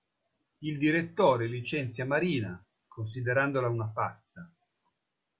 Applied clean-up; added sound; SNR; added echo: none; none; none; none.